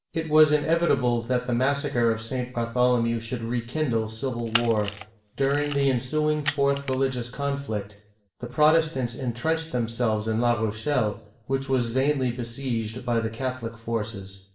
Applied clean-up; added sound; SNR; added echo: none; Camera; 11 dB; reverberation time 0.5 s.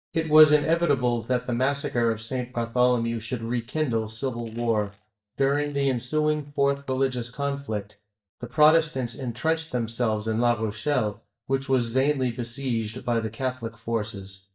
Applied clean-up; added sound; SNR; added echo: neural mask model DeepFilterNet 3.